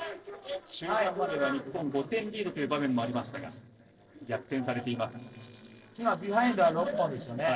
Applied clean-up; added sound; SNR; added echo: neural separator model SepFormer DNS4.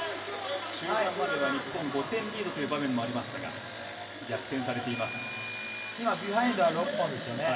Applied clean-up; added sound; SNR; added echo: none; Engine; 11 dB; reverberation time 2.3 s.